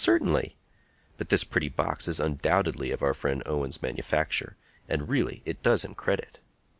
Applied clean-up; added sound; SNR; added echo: none; none; none; none.